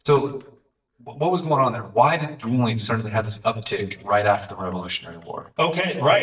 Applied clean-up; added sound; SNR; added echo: neural mask model DeepFilterNet 3.